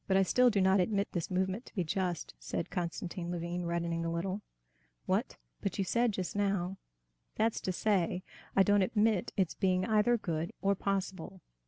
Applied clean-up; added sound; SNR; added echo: none; none; none; none.